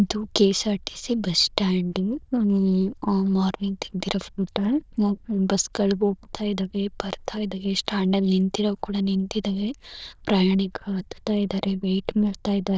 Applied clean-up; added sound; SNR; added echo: neural diffusion model UNIVERSE++.